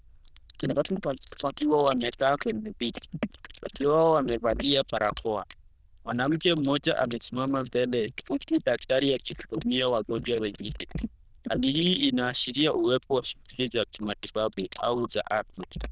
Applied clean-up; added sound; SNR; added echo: neural diffusion model UNIVERSE++.